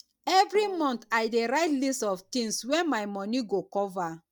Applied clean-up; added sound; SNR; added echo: none; Bowed string instrument; 19 dB; none.